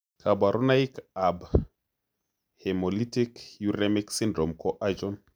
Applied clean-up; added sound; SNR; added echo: none; none; none; none.